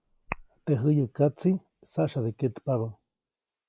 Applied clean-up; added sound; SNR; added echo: neural mask model Resemble Enhance denoiser.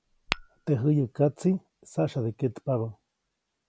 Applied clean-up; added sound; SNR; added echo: none; Tap / Glass; 11 dB; none.